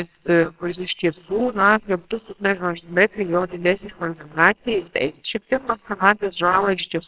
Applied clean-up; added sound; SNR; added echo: neural separator model SepFormer WHAMR!.